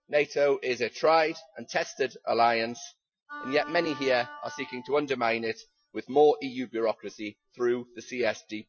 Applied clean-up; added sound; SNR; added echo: classical method Wiener filter.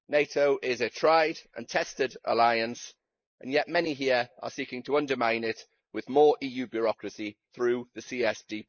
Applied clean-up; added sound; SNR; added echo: neural mask model Resemble Enhance denoiser.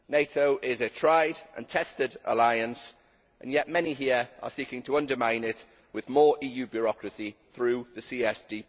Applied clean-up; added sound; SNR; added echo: none; none; none; none.